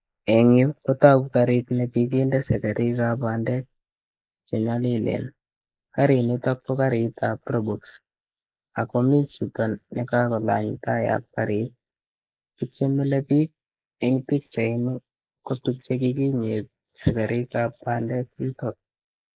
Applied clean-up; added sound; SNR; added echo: neural mask model Resemble Enhance denoiser.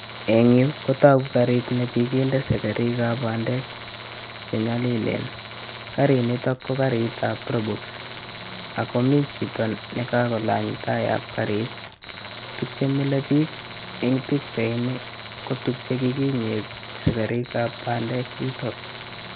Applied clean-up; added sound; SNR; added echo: none; Tools; 11 dB; none.